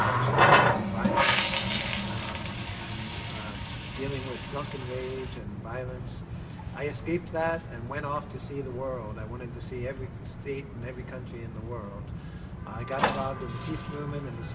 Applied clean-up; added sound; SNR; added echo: none; Water tap, faucet; -3 dB; none.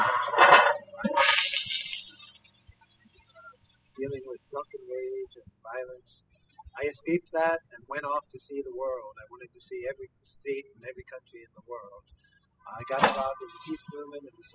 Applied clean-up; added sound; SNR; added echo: classical method spectral subtraction.